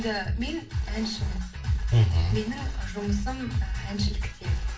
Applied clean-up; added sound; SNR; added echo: none; none; none; reverberation time 0.3 s.